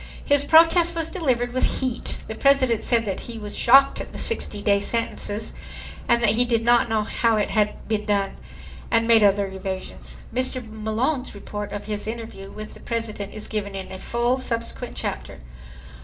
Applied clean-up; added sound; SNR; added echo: none; Motor vehicle (road); 17 dB; reverberation time 0.4 s.